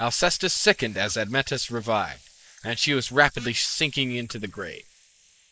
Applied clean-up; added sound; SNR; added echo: neural mask model Resemble Enhance denoiser.